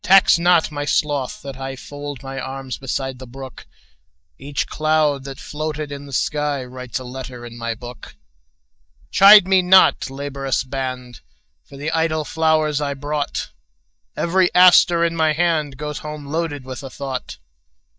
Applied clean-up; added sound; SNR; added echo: neural mask model DeepFilterNet 3.